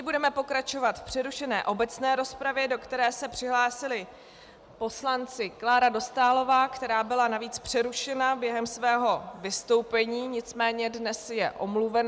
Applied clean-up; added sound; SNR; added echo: none; none; none; none.